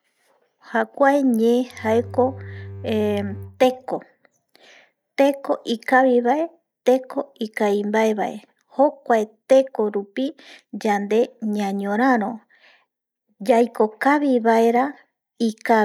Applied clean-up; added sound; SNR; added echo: none; Bowed string instrument; 15 dB; none.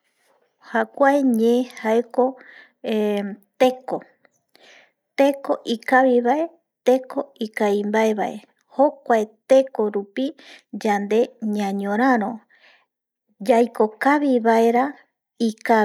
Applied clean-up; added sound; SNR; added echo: none; none; none; none.